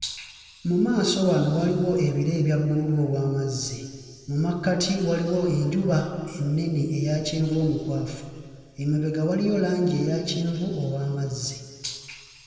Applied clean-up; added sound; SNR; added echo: none; none; none; reverberation time 2.2 s.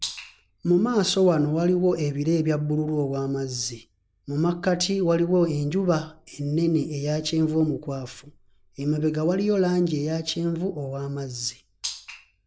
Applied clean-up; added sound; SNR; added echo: none; none; none; none.